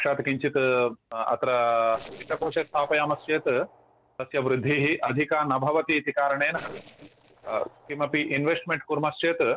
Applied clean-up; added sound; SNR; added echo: neural separator model SepFormer DNS4.